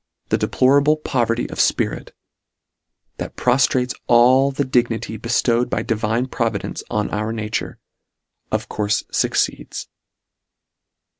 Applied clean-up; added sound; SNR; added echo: none; none; none; none.